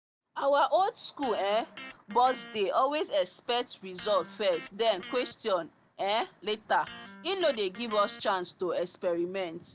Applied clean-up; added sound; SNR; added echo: none; Electric guitar; 19 dB; none.